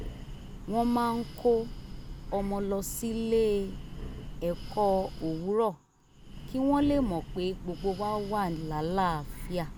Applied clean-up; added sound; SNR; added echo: none; Breathing; 10 dB; none.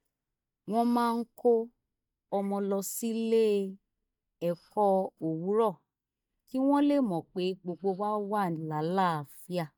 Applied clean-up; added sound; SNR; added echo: neural mask model DeepFilterNet 3.